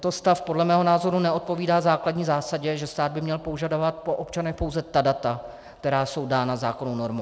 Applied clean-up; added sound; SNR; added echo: none; none; none; none.